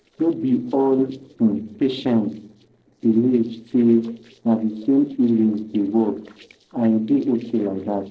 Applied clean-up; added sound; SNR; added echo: neural separator model SepFormer DNS4.